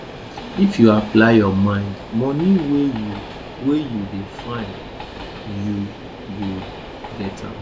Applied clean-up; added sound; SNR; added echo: none; Train; 13 dB; none.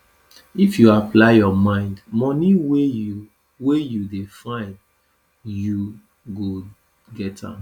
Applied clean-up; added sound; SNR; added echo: none; none; none; none.